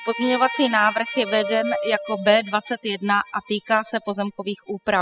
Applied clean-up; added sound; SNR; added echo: classical method spectral subtraction.